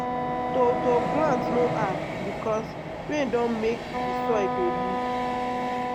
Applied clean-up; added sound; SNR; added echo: none; Wind instrument, woodwind instrument + Train; -1 dB; none.